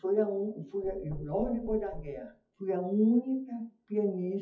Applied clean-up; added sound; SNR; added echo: classical method WPE with log-MMSE.